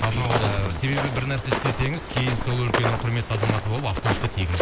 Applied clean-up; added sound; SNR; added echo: none; Walk, footsteps; 3 dB; none.